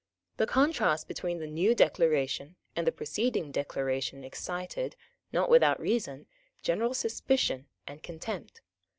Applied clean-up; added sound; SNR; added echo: none; none; none; none.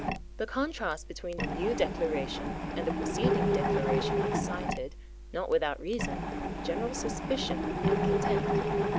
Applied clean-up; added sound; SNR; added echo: none; Mechanisms; -4 dB; none.